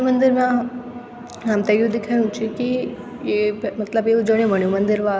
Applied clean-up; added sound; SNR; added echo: none; none; none; none.